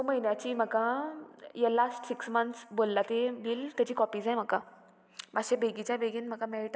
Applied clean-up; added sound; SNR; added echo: none; none; none; none.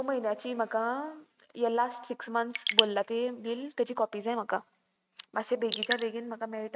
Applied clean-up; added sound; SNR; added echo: neural mask model RNNoise.